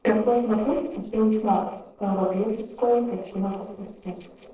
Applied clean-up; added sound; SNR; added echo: neural separator model SepFormer DNS4.